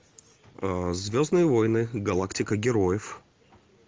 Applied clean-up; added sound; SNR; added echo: none; none; none; none.